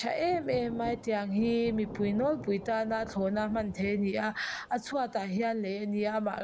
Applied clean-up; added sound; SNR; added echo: none; Thunder / Rain; 15 dB; none.